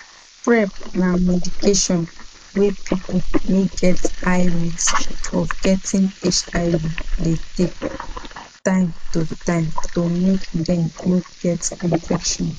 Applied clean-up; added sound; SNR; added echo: neural mask model Resemble Enhance denoiser.